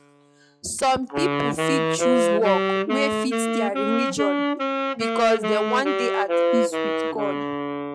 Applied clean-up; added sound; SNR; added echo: classical method log-MMSE.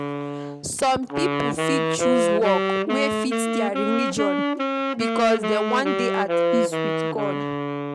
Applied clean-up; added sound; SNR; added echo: none; Wind instrument, woodwind instrument; -2 dB; none.